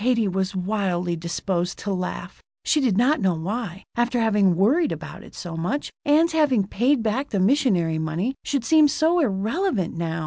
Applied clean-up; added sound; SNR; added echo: none; none; none; none.